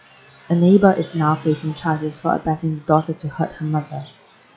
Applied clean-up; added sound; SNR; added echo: classical method log-MMSE.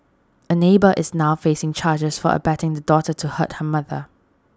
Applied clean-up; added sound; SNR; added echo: none; none; none; none.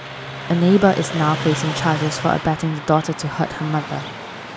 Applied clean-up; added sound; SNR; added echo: none; Car passing by; 9 dB; none.